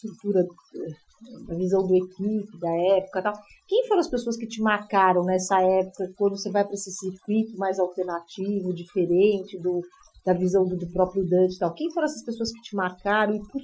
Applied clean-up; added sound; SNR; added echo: classical method Wiener filter.